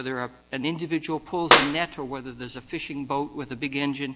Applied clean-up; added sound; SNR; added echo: none; Clapping; -2 dB; none.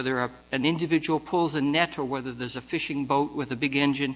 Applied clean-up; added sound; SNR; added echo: none; none; none; none.